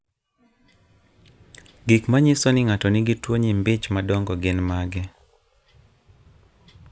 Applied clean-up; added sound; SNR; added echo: none; none; none; none.